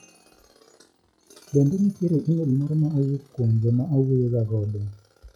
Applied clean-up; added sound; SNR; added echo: classical method log-MMSE.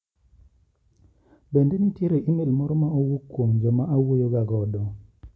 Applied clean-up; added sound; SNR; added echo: none; none; none; none.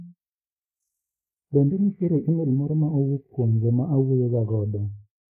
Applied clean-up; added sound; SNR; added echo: neural mask model Resemble Enhance denoiser.